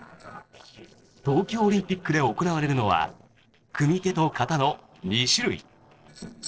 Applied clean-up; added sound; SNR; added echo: neural separator model SepFormer DNS4.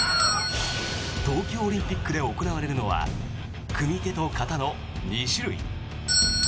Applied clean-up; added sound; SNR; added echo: none; Bell / Doorbell; 4 dB; none.